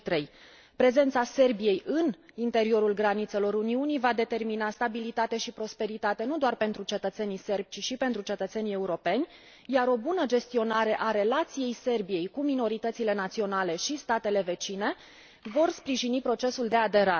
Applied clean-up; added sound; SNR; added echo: none; none; none; none.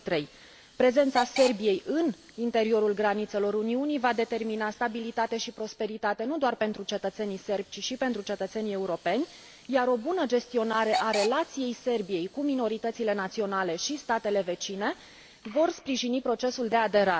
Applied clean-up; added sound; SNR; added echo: none; Hiss / Alarm / Train; 15 dB; none.